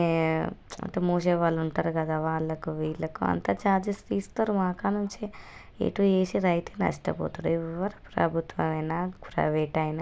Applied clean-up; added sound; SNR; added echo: none; none; none; none.